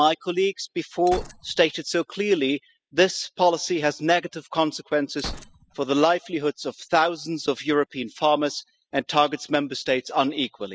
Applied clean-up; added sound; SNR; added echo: classical method spectral subtraction.